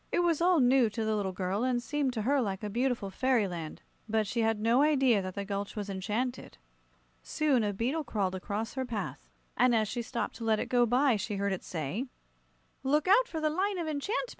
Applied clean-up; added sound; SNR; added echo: none; none; none; none.